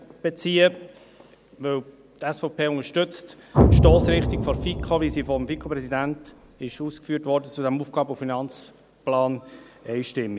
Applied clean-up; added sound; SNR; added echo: none; Explosion; -3 dB; none.